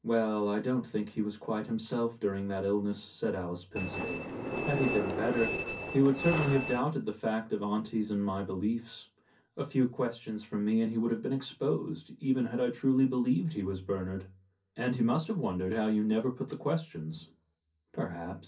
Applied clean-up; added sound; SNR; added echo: none; Train; 3 dB; reverberation time 0.3 s.